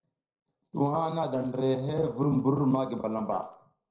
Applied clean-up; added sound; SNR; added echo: neural separator model SepFormer DNS4.